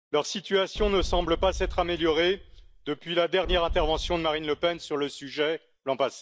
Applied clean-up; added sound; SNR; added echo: neural mask model DeepFilterNet 3.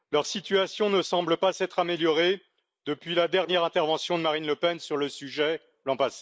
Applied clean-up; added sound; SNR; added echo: neural mask model Resemble Enhance denoiser.